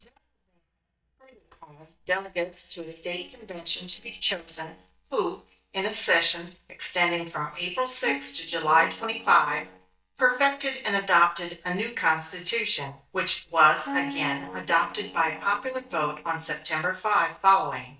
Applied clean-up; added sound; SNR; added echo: neural mask model DeepFilterNet 3.